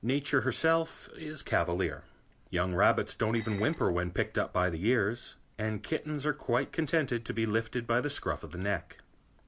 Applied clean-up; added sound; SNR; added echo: none; Dishes, pots, and pans; 18 dB; none.